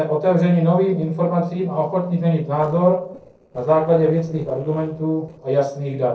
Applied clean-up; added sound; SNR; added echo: neural separator model SepFormer DNS4.